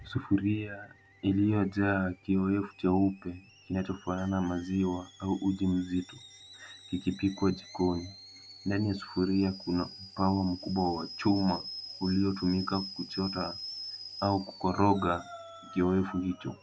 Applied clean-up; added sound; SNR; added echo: none; Boiling / Alarm; 17 dB; none.